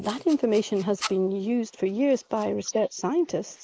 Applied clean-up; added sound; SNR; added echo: neural mask model Resemble Enhance denoiser.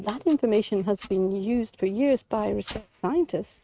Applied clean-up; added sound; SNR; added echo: neural mask model RNNoise.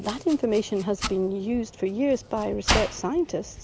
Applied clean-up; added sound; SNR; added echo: none; Domestic sounds, home sounds; 7 dB; none.